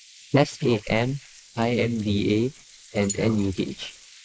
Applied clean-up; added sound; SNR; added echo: neural mask model Resemble Enhance denoiser.